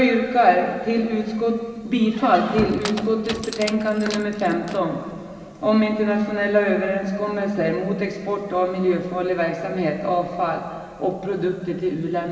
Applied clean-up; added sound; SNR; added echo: none; Squeak; 12 dB; reverberation time 2.6 s.